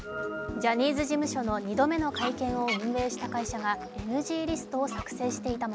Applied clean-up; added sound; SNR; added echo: none; Fowl; 14 dB; none.